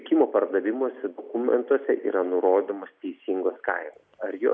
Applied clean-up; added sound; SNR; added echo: none; none; none; none.